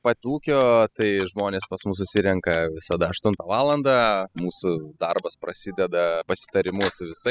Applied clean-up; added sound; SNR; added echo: classical method spectral subtraction.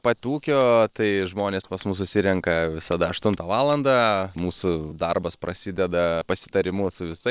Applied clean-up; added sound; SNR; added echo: neural separator model SepFormer WHAM!.